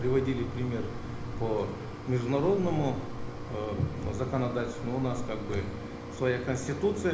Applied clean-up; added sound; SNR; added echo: none; Mechanisms; 6 dB; reverberation time 1.0 s.